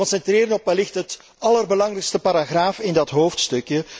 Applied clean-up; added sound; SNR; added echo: none; none; none; none.